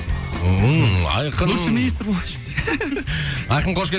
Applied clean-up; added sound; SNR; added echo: none; none; none; none.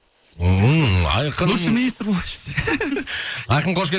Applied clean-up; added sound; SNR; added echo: neural mask model Resemble Enhance denoiser.